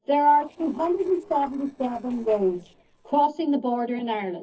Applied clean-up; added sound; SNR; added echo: neural separator model SepFormer DNS4.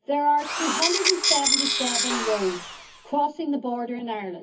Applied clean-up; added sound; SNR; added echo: none; Tools; -1 dB; reverberation time 0.3 s.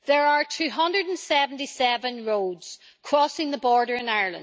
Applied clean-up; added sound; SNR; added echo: none; none; none; none.